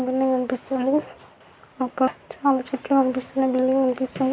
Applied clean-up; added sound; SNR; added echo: none; none; none; none.